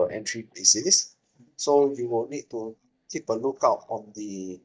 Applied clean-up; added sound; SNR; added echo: neural mask model DeepFilterNet 3.